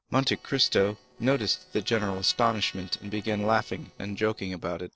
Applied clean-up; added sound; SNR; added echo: neural separator model SepFormer DNS4.